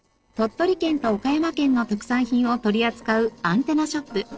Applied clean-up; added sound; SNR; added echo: neural separator model SepFormer DNS4.